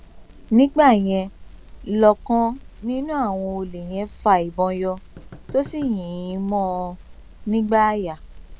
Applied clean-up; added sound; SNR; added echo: none; Knock + Crackle; 18 dB; none.